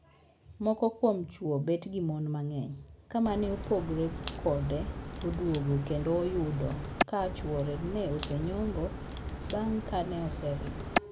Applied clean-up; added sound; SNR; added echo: none; Crack; 2 dB; none.